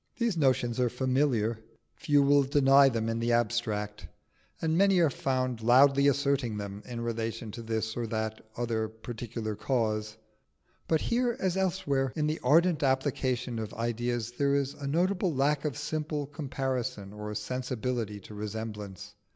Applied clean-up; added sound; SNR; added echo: none; none; none; none.